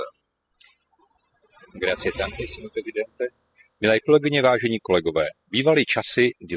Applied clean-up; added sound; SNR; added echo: classical method spectral subtraction.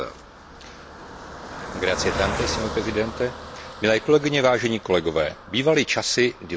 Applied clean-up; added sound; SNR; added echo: none; Car passing by; 10 dB; none.